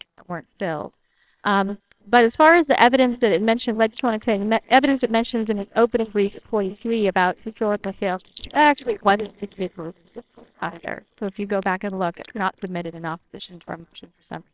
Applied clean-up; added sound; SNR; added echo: neural separator model SepFormer WHAMR!.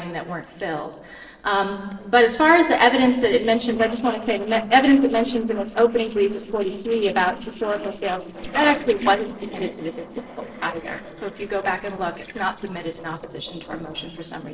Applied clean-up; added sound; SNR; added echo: neural separator model SepFormer DNS4.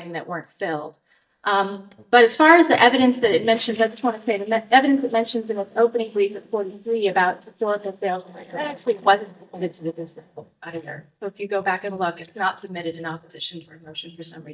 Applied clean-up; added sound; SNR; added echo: neural mask model DeepFilterNet 3.